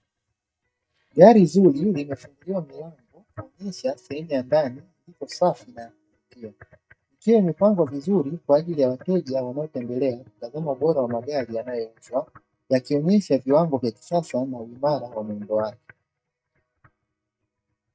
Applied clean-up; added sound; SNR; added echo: neural mask model DeepFilterNet 3.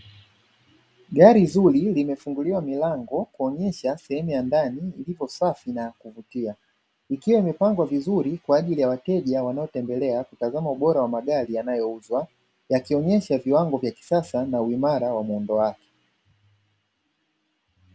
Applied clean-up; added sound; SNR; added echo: none; none; none; none.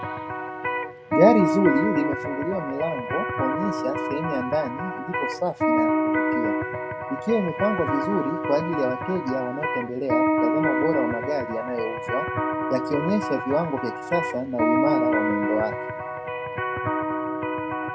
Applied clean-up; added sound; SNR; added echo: none; Electric guitar; -1 dB; none.